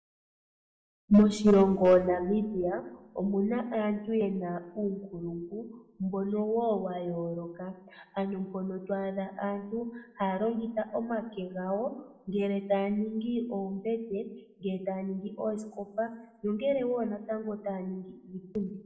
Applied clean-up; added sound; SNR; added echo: none; none; none; reverberation time 0.5 s.